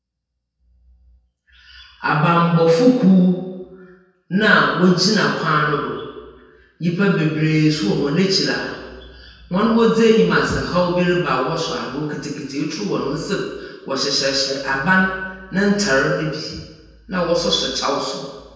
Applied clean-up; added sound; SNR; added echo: none; none; none; reverberation time 1.1 s.